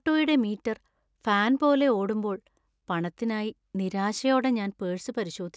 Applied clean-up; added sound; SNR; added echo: none; none; none; none.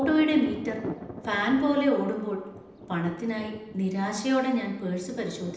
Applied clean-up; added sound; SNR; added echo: none; Thunder; 14 dB; reverberation time 0.8 s.